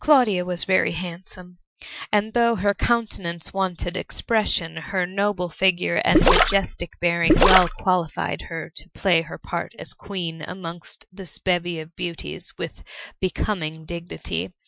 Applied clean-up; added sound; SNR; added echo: classical method Wiener filter.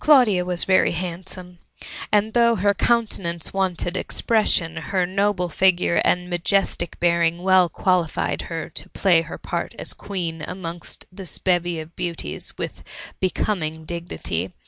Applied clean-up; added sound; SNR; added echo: none; none; none; none.